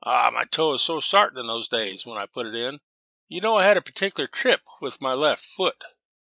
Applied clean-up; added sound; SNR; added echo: neural mask model Resemble Enhance denoiser.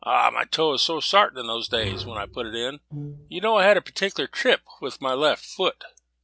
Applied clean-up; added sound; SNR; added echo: none; Brass instrument + Bowed string instrument; 13 dB; none.